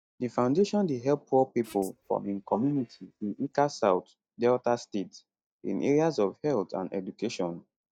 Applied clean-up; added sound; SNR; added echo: neural mask model DeepFilterNet 3.